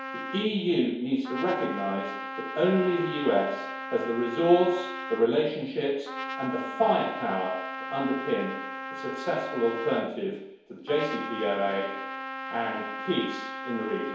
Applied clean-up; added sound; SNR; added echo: none; Trumpet; 8 dB; reverberation time 1.0 s.